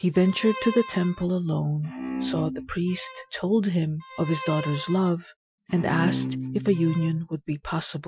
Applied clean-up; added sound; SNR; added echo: classical method Wiener filter.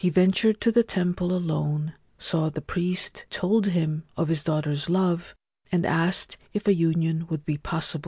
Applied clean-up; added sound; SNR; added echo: none; none; none; none.